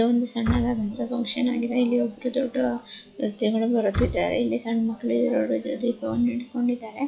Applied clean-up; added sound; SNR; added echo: classical method log-MMSE.